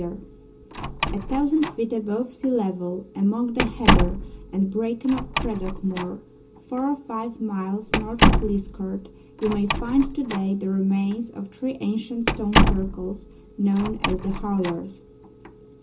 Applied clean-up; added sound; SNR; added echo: none; Slam; 0 dB; reverberation time 0.2 s.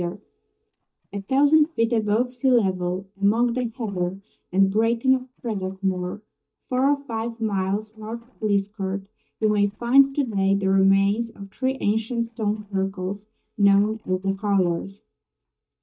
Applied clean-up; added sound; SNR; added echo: neural mask model DeepFilterNet 3.